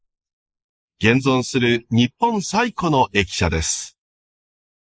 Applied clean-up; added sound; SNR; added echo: neural mask model Resemble Enhance denoiser.